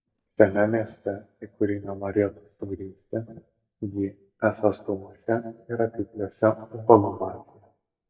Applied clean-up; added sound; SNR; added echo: neural mask model DeepFilterNet 3.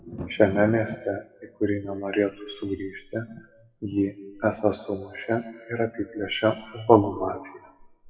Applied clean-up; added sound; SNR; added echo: classical method WPE with log-MMSE.